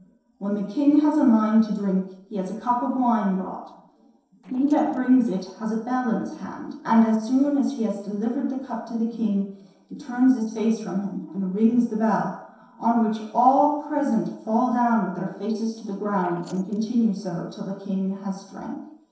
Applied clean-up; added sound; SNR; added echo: neural separator model SepFormer DNS4.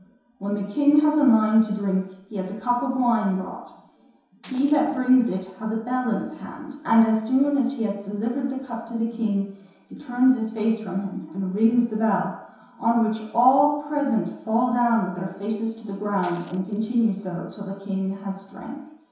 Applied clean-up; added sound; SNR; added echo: none; Shatter; 13 dB; reverberation time 0.7 s.